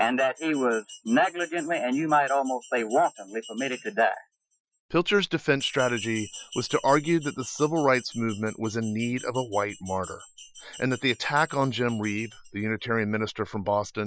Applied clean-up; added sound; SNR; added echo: classical method Wiener filter.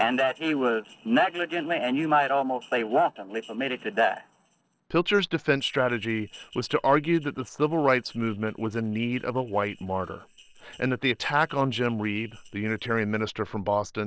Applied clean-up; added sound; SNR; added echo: neural separator model SepFormer DNS4.